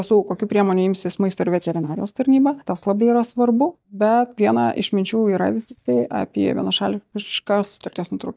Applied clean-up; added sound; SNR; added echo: neural mask model DeepFilterNet 3.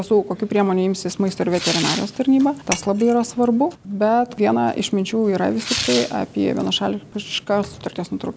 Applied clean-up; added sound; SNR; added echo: none; Tearing + Shatter; 10 dB; none.